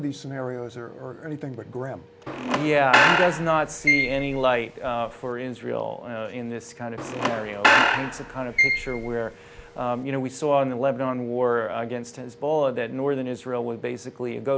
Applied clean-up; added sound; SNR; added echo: none; Squeak / Screech; -3 dB; none.